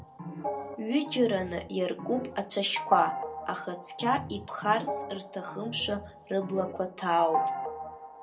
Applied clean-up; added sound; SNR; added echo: none; Organ; 6 dB; reverberation time 0.2 s.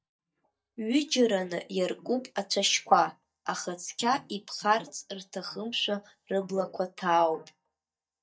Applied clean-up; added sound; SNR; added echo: neural mask model DeepFilterNet 3.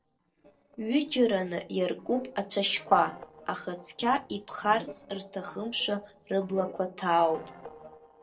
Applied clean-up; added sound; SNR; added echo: neural separator model SepFormer DNS4.